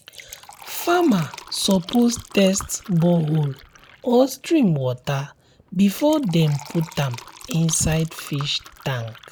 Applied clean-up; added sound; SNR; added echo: none; Fill (with liquid); 20 dB; none.